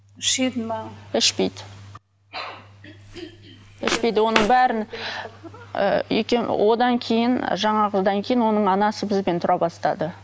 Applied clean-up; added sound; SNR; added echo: none; Walk, footsteps; 8 dB; none.